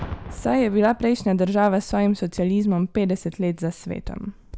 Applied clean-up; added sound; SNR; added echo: none; Boom + Hands; 17 dB; none.